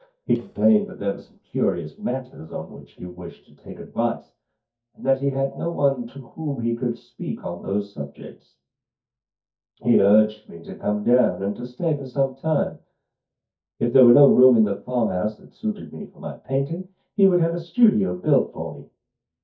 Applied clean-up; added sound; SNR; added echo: neural mask model DeepFilterNet 3.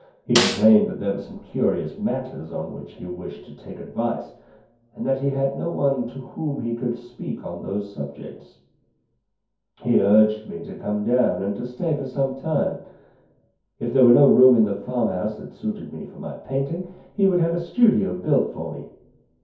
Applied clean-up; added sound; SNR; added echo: none; Snare drum; 3 dB; reverberation time 0.6 s.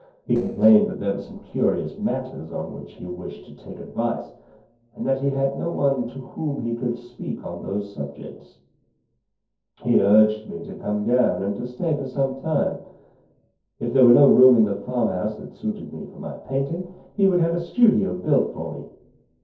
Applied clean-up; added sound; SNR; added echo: neural separator model SepFormer DNS4.